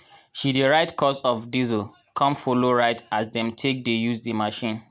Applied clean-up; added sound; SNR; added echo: none; none; none; none.